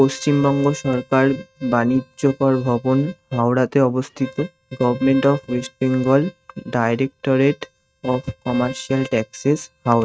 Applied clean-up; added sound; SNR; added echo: neural mask model RNNoise.